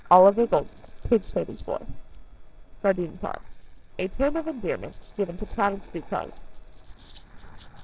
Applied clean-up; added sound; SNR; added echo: neural separator model SepFormer DNS4.